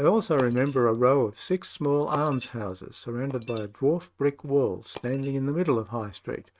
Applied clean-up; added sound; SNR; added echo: neural mask model RNNoise.